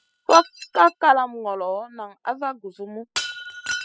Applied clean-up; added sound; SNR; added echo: classical method spectral subtraction.